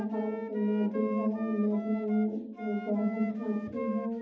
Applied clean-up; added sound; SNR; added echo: none; Wind instrument, woodwind instrument; 11 dB; reverberation time 0.9 s.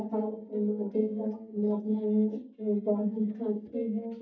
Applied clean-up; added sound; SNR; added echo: neural mask model DeepFilterNet 3.